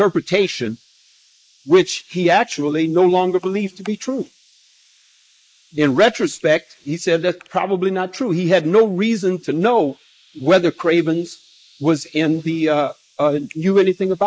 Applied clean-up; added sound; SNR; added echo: neural mask model Resemble Enhance denoiser.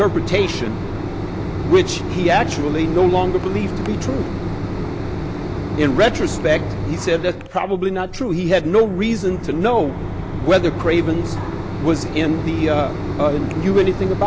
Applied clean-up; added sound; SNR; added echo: none; Mechanisms; 4 dB; none.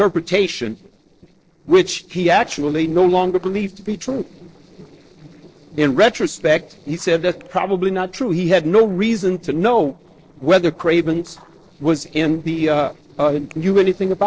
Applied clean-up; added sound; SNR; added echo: neural separator model SepFormer DNS4.